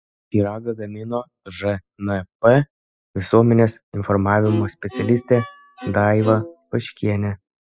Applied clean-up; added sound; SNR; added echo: classical method spectral subtraction.